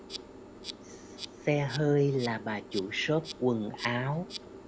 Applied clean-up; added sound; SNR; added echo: none; Insect; 13 dB; none.